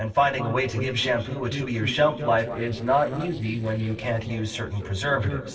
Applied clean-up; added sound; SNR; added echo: neural separator model SepFormer DNS4.